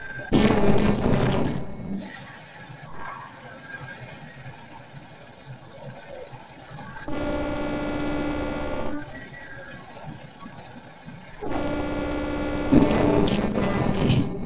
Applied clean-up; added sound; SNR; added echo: neural separator model SepFormer DNS4.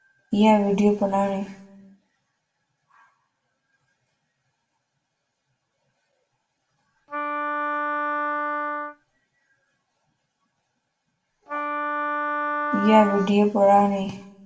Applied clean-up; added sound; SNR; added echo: none; Wind instrument, woodwind instrument; 1 dB; reverberation time 0.5 s.